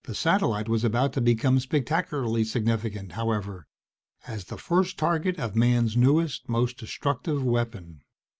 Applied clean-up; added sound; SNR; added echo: none; none; none; none.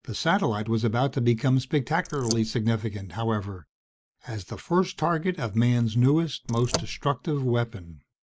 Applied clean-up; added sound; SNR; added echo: neural mask model Resemble Enhance denoiser.